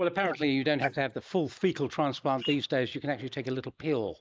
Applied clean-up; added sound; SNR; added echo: neural mask model Resemble Enhance denoiser.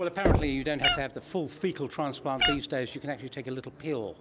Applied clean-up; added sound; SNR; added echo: none; Knock + Meow; -2 dB; none.